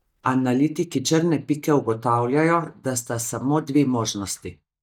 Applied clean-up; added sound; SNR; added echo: neural mask model DeepFilterNet 3.